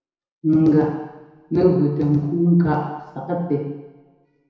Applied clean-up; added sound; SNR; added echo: none; none; none; reverberation time 1.0 s.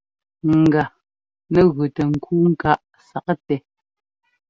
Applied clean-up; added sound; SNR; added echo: none; none; none; none.